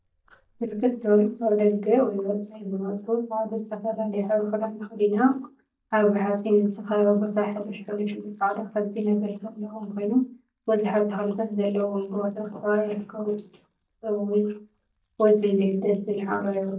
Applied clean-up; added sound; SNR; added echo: neural mask model DeepFilterNet 3.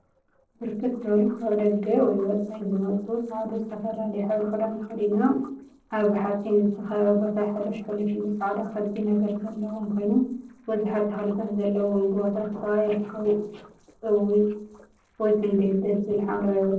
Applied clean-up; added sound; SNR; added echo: neural separator model SepFormer DNS4.